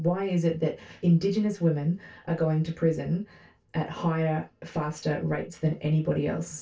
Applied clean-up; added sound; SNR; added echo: none; none; none; reverberation time 0.2 s.